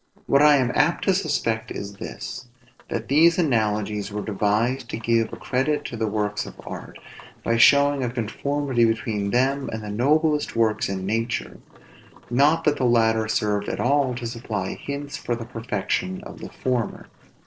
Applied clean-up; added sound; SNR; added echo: neural separator model SepFormer DNS4.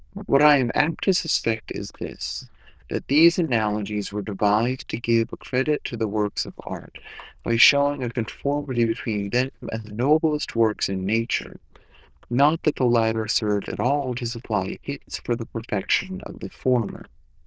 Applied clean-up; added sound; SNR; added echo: neural diffusion model UNIVERSE++.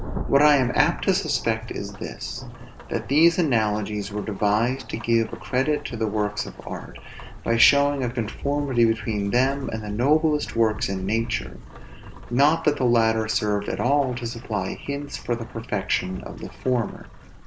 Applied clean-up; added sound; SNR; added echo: none; Rain / Thunderstorm; 12 dB; none.